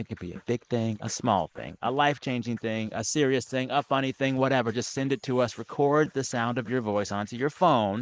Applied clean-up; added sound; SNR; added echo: neural mask model Resemble Enhance denoiser.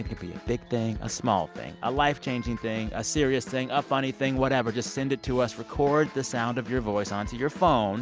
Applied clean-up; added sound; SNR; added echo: none; none; none; none.